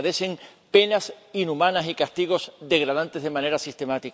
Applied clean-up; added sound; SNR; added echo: none; none; none; none.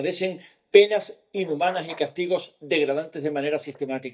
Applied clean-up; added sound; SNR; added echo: neural mask model DeepFilterNet 3.